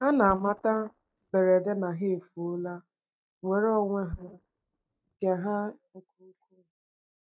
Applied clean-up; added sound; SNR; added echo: neural mask model DeepFilterNet 3.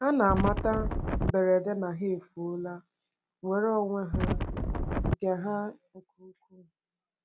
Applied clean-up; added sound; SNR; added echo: none; Wind; -2 dB; none.